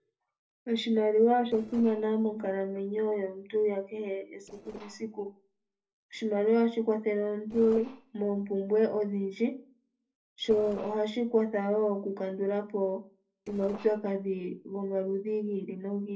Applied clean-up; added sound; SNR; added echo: neural separator model SepFormer DNS4.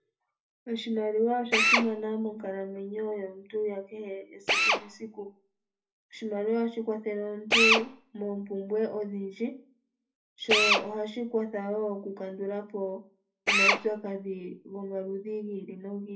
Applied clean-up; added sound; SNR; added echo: none; Drill; 0 dB; reverberation time 0.3 s.